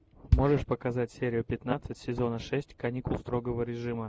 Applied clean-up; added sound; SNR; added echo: none; Bass drum; 3 dB; none.